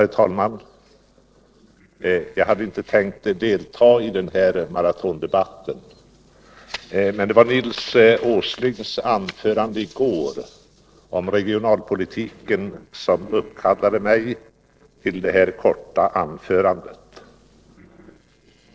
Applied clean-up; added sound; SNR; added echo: neural separator model SepFormer DNS4.